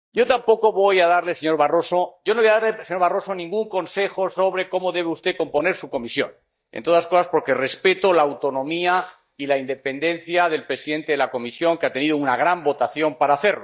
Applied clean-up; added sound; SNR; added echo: neural mask model DeepFilterNet 3.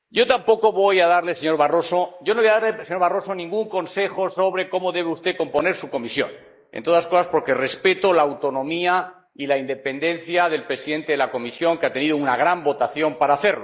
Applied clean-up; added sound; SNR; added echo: neural mask model Resemble Enhance denoiser.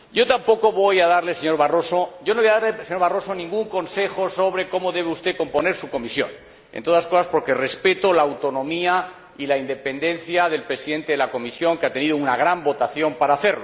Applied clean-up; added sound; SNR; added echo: none; none; none; none.